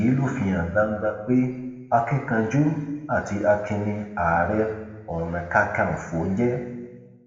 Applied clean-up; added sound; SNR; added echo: none; none; none; reverberation time 1.2 s.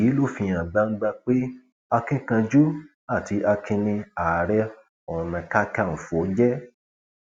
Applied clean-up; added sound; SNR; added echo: none; none; none; none.